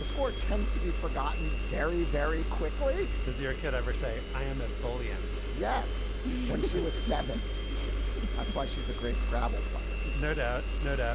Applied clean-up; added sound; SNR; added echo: none; Engine; -4 dB; none.